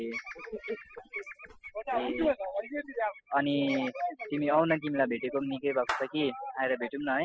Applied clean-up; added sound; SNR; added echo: classical method spectral subtraction.